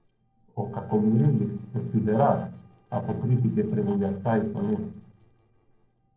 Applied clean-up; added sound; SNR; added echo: neural separator model SepFormer DNS4.